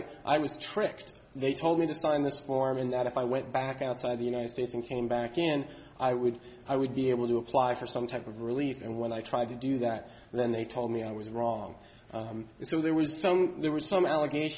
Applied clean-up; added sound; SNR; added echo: none; none; none; none.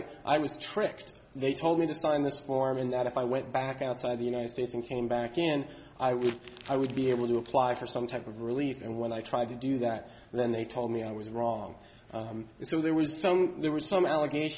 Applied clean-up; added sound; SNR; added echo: none; Crumpling, crinkling; 18 dB; none.